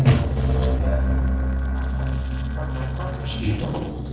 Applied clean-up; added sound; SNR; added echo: neural separator model SepFormer DNS4.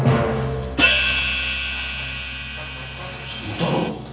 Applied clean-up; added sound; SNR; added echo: none; Hi-hat; -3 dB; reverberation time 0.7 s.